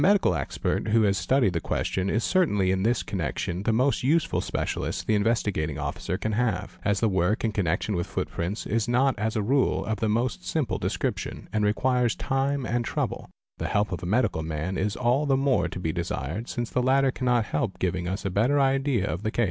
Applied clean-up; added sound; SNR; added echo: none; none; none; none.